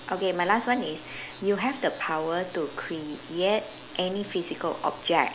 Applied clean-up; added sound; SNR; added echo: none; none; none; none.